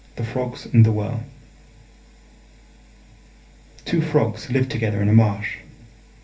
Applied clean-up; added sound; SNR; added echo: none; none; none; reverberation time 0.3 s.